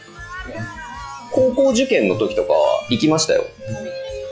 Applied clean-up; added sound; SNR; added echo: classical method log-MMSE.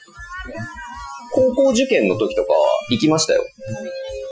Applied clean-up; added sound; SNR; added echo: classical method Wiener filter.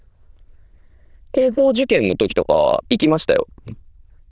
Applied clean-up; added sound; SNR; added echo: neural diffusion model UNIVERSE++.